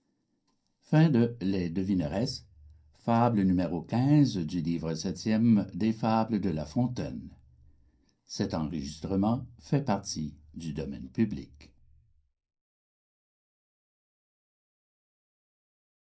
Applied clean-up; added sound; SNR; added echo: none; none; none; reverberation time 0.3 s.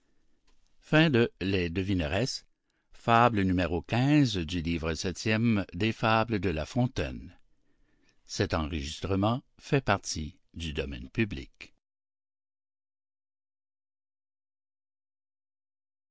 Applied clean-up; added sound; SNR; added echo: none; none; none; none.